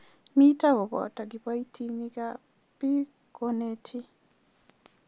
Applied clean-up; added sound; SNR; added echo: none; none; none; none.